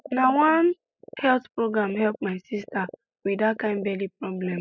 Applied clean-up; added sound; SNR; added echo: classical method spectral subtraction.